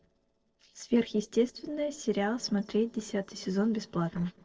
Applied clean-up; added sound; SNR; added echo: neural separator model SepFormer DNS4.